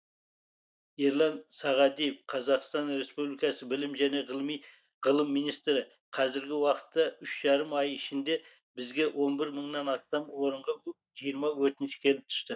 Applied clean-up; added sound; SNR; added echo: neural mask model DeepFilterNet 3.